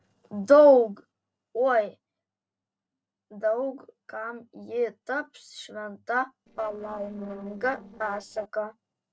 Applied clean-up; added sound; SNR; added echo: neural separator model SepFormer DNS4.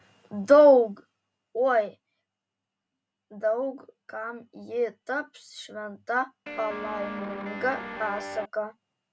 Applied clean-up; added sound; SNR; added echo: none; Guitar; 10 dB; none.